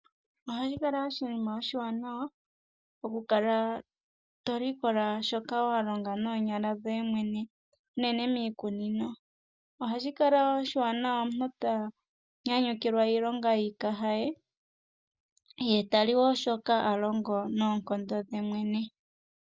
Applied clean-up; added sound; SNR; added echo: none; none; none; none.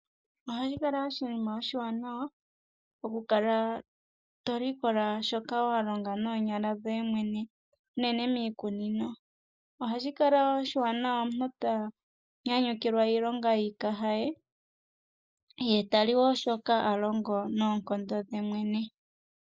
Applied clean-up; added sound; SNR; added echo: neural mask model Resemble Enhance denoiser.